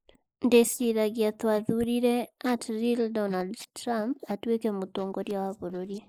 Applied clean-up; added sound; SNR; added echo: neural mask model Resemble Enhance denoiser.